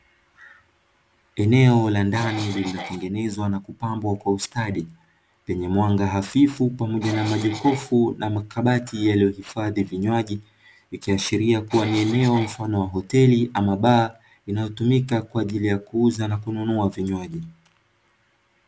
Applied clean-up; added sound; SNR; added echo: none; Cough; 12 dB; none.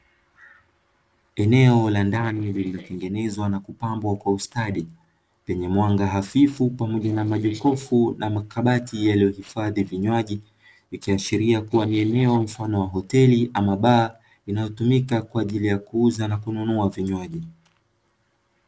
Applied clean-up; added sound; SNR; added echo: neural separator model SepFormer DNS4.